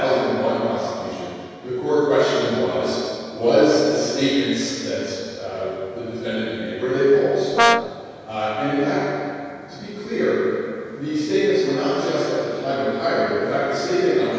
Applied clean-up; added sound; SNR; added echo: none; Brass instrument; -5 dB; reverberation time 2.2 s.